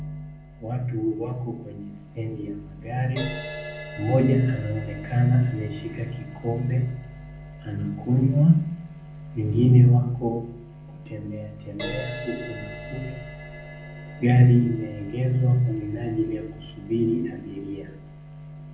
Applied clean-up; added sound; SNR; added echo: none; Crash cymbal; 19 dB; reverberation time 0.6 s.